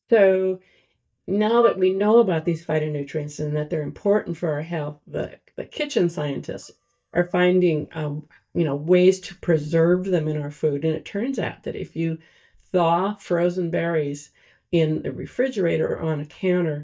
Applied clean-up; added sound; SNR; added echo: neural mask model DeepFilterNet 3.